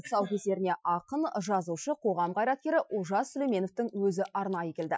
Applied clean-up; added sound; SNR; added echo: classical method Wiener filter.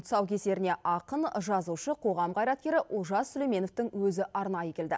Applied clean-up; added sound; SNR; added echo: none; none; none; none.